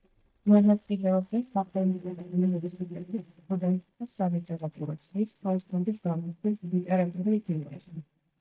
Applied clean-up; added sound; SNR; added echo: neural mask model DeepFilterNet 3.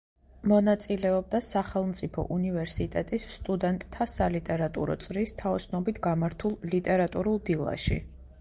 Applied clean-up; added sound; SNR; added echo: none; none; none; none.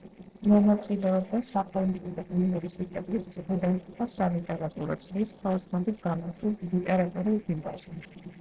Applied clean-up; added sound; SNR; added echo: neural separator model SepFormer DNS4.